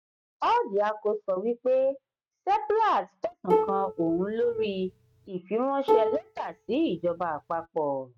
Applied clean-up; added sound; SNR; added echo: neural mask model RNNoise.